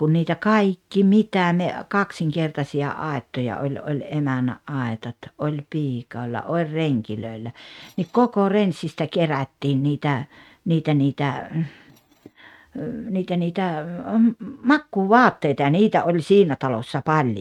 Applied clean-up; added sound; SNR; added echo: neural mask model RNNoise.